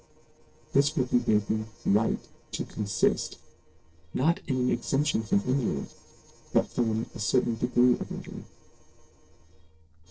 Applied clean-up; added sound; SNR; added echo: neural separator model SepFormer DNS4.